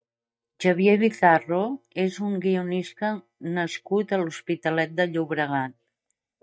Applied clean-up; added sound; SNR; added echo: neural mask model DeepFilterNet 3.